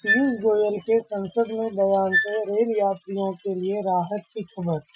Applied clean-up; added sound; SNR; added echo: classical method Wiener filter.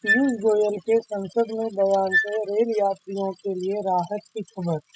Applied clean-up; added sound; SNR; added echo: classical method spectral subtraction.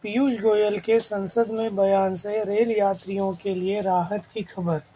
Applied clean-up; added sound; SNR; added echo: none; none; none; none.